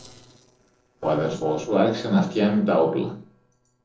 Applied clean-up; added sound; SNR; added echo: neural separator model SepFormer DNS4.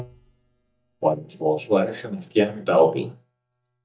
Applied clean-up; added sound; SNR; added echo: neural mask model DeepFilterNet 3.